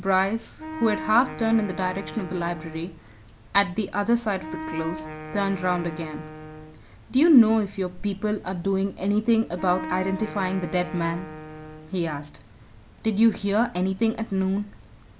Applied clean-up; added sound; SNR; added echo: none; Wind instrument, woodwind instrument; 12 dB; none.